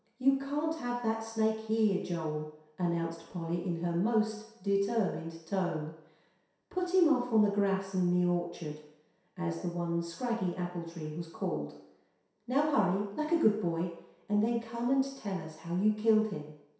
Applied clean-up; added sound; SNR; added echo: none; none; none; reverberation time 0.7 s.